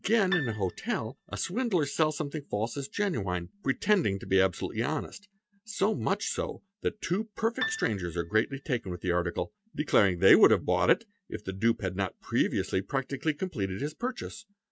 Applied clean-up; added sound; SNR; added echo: neural mask model RNNoise.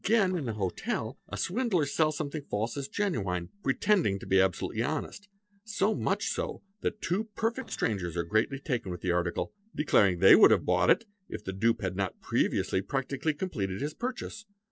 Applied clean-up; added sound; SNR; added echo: neural separator model SepFormer DNS4.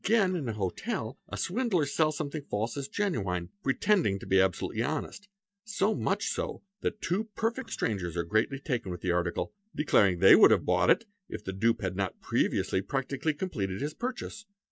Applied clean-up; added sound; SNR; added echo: neural mask model DeepFilterNet 3.